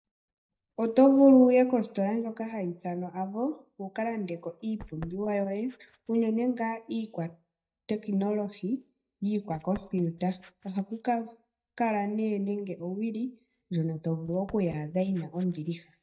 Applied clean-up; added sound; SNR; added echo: neural mask model DeepFilterNet 3.